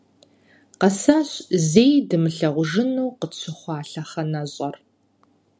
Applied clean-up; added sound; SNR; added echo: none; none; none; none.